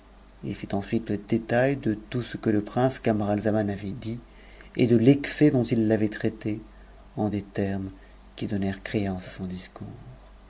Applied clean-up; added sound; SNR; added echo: none; none; none; none.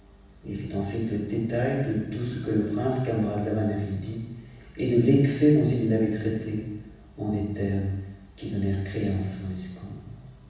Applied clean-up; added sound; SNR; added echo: none; none; none; reverberation time 1.1 s.